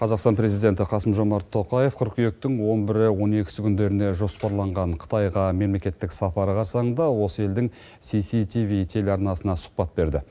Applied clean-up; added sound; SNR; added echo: none; none; none; none.